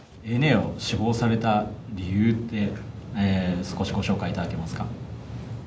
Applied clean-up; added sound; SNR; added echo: none; none; none; none.